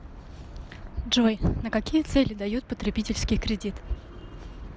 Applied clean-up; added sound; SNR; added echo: none; none; none; none.